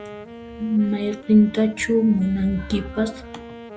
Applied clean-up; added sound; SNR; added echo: none; Wind instrument, woodwind instrument; 18 dB; none.